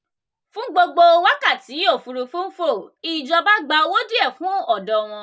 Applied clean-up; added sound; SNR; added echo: none; none; none; none.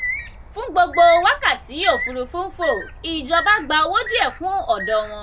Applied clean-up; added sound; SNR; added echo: none; Bird; 11 dB; none.